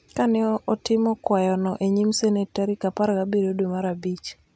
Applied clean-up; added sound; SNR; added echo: none; none; none; none.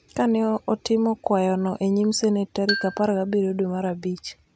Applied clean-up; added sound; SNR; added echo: none; Marimba, xylophone; 10 dB; none.